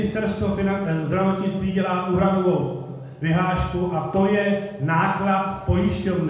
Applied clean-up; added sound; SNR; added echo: none; none; none; reverberation time 0.9 s.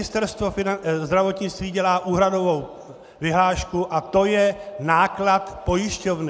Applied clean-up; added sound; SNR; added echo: none; none; none; none.